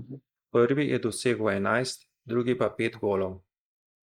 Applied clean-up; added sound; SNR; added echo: neural mask model Resemble Enhance denoiser.